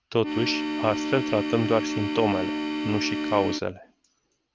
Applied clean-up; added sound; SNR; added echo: none; Organ; 1 dB; none.